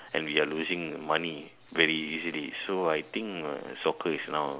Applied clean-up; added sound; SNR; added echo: none; none; none; none.